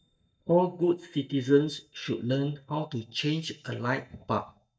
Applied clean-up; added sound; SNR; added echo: neural mask model DeepFilterNet 3.